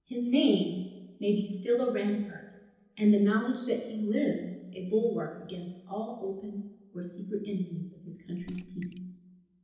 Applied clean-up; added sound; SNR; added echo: neural separator model SepFormer DNS4.